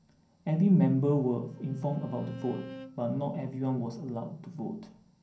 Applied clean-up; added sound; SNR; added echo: none; Bowed string instrument; 19 dB; reverberation time 0.6 s.